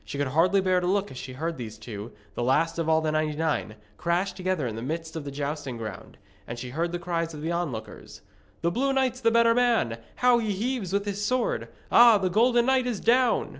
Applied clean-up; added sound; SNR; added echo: none; none; none; none.